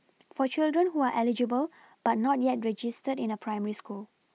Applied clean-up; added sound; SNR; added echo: none; none; none; none.